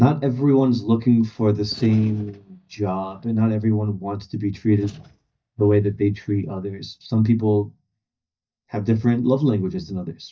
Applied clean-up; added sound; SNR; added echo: neural mask model DeepFilterNet 3.